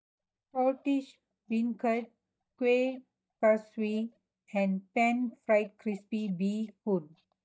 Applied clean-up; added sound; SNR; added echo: neural mask model DeepFilterNet 3.